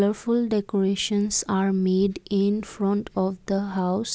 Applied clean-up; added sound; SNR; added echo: none; none; none; none.